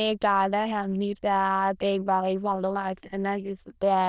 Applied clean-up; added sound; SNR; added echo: neural diffusion model UNIVERSE++.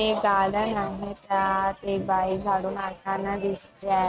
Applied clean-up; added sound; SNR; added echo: neural mask model RNNoise.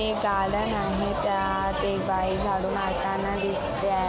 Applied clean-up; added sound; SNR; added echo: none; Drum kit; 13 dB; none.